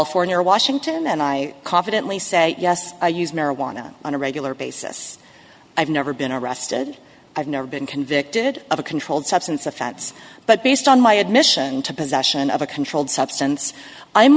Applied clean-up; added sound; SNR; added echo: none; none; none; none.